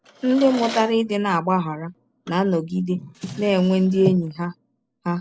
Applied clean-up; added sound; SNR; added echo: none; Drawer open or close; 14 dB; none.